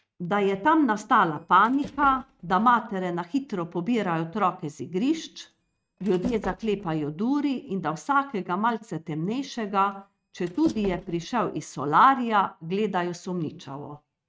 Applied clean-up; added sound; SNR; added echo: neural mask model RNNoise.